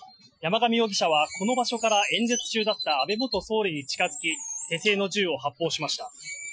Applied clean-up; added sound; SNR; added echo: classical method Wiener filter.